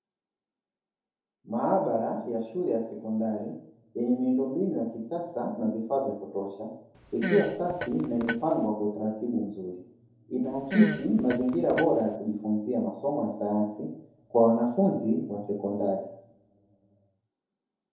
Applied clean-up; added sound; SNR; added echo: none; Fart; 7 dB; reverberation time 2.6 s.